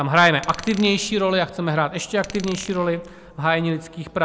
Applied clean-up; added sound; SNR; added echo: none; Glass; 20 dB; none.